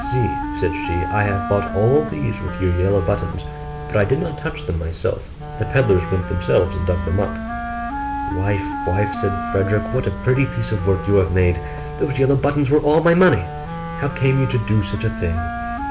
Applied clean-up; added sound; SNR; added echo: none; Wind instrument, woodwind instrument; 8 dB; none.